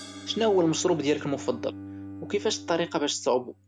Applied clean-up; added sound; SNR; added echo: none; Crash cymbal + Bowed string instrument; 14 dB; none.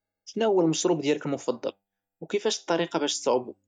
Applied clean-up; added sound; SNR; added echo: neural mask model DeepFilterNet 3.